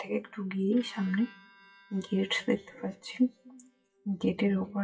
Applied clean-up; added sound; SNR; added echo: classical method WPE with log-MMSE.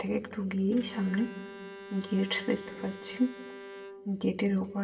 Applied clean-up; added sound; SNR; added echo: none; Bowed string instrument; 15 dB; reverberation time 2.7 s.